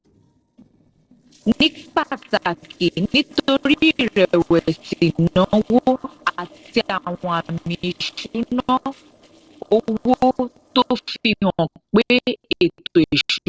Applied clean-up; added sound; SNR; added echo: neural separator model SepFormer DNS4.